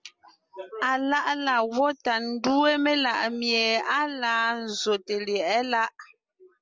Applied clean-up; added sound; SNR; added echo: none; none; none; none.